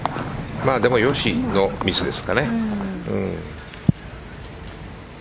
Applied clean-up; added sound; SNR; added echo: none; none; none; none.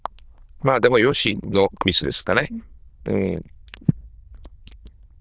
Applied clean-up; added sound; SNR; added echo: neural diffusion model UNIVERSE++.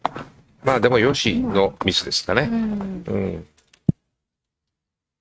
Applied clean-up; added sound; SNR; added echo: neural mask model RNNoise.